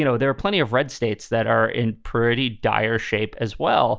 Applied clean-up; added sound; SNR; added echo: none; none; none; none.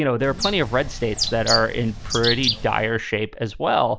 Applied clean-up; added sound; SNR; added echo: none; Bird; 5 dB; none.